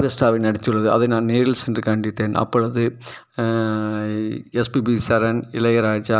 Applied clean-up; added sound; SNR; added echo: none; none; none; none.